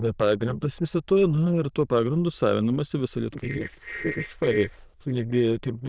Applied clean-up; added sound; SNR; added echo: neural diffusion model UNIVERSE++.